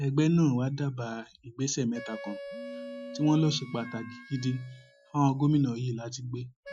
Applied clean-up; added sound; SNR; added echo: classical method Wiener filter.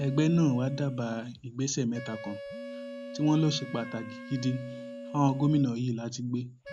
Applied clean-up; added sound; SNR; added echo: none; Telephone + Wind instrument, woodwind instrument; 13 dB; none.